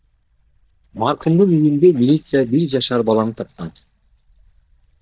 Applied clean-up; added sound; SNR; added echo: neural mask model DeepFilterNet 3.